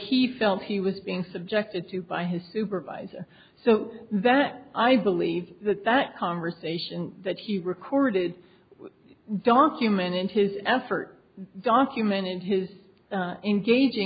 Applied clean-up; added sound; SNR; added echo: none; none; none; none.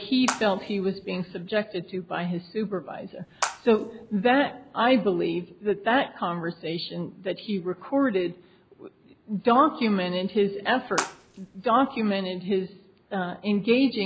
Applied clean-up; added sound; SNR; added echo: none; Water / Splash, splatter; 11 dB; none.